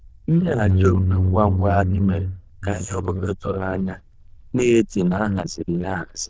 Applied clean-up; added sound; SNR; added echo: neural diffusion model UNIVERSE++.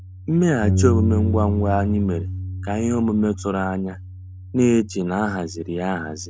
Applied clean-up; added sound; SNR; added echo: none; Bass guitar; 3 dB; none.